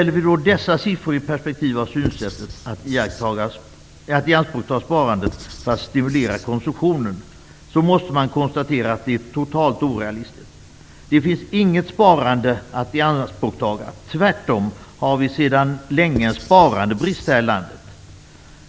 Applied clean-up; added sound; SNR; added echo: none; Writing; 13 dB; none.